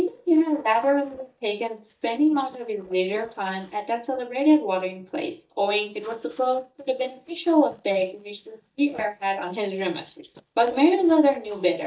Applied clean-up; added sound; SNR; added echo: neural mask model DeepFilterNet 3.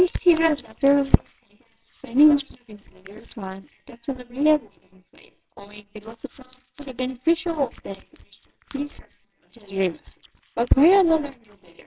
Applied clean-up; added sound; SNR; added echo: neural separator model SepFormer WHAMR!.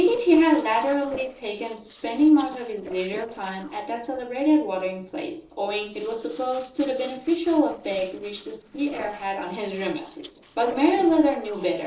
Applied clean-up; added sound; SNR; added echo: neural separator model SepFormer DNS4.